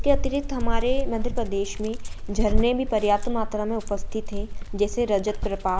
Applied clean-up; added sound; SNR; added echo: none; Dog; -1 dB; none.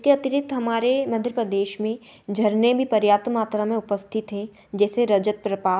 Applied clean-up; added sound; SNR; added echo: none; none; none; none.